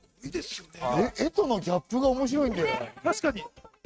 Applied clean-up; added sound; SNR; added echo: neural mask model RNNoise.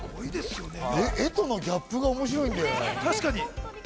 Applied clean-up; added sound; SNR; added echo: none; Fire + Gurgling / Liquid; 15 dB; none.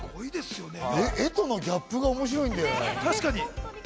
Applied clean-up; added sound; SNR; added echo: none; none; none; none.